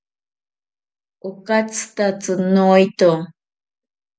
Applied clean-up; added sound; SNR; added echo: none; none; none; none.